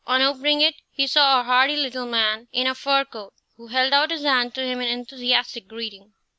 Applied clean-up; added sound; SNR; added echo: none; none; none; none.